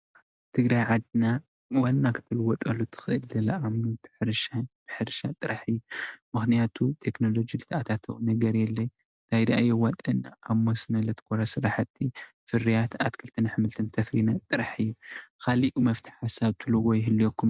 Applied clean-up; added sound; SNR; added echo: none; none; none; none.